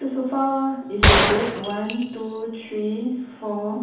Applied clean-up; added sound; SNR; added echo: none; Gunshot, gunfire; -4 dB; reverberation time 0.9 s.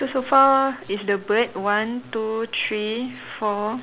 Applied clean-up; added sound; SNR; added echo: none; none; none; none.